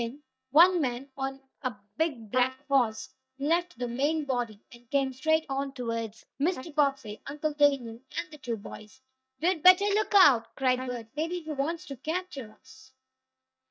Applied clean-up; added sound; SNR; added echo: neural mask model DeepFilterNet 3.